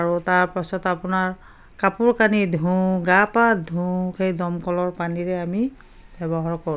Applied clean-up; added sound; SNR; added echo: none; none; none; none.